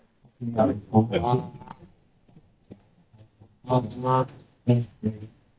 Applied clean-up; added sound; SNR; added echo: neural mask model DeepFilterNet 3.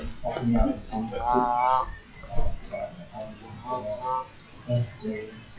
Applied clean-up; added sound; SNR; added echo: classical method WPE with log-MMSE.